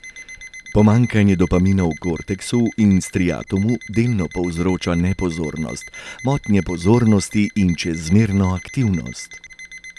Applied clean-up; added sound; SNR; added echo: none; Alarm; 19 dB; none.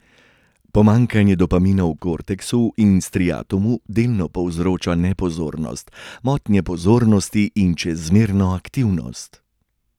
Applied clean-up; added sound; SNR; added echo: none; none; none; none.